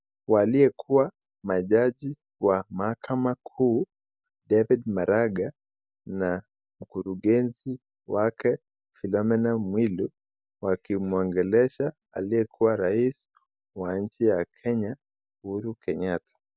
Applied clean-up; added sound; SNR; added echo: none; none; none; none.